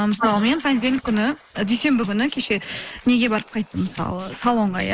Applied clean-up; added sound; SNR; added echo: neural mask model Resemble Enhance denoiser.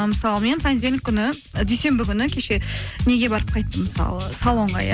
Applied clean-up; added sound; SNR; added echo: none; none; none; none.